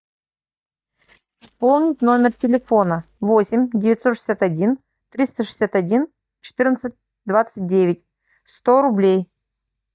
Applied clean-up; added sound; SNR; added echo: neural mask model DeepFilterNet 3.